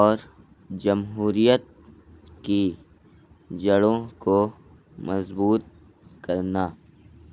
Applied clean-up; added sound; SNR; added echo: none; none; none; none.